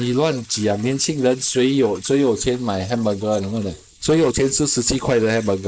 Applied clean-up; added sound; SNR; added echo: neural mask model Resemble Enhance denoiser.